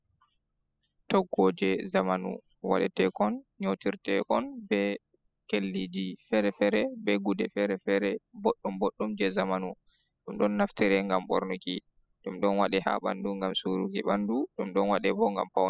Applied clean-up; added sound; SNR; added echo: classical method spectral subtraction.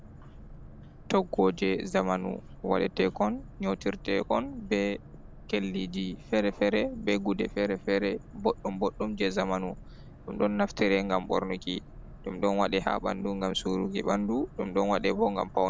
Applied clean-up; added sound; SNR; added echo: none; Boat, Water vehicle; 17 dB; none.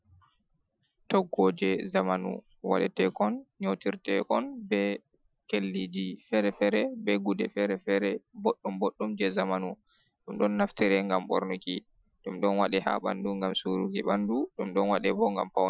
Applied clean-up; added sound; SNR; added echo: classical method Wiener filter.